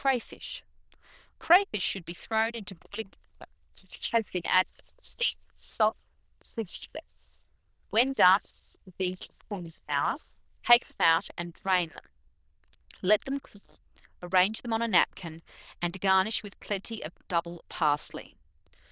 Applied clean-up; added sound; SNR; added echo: neural diffusion model UNIVERSE++.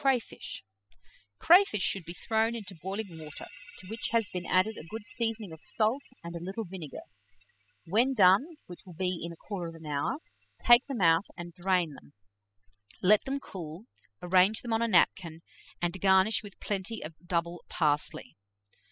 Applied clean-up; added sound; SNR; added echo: classical method spectral subtraction.